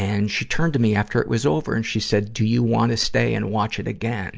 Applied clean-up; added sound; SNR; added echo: none; none; none; none.